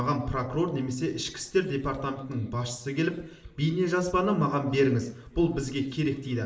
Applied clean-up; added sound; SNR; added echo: none; none; none; reverberation time 0.6 s.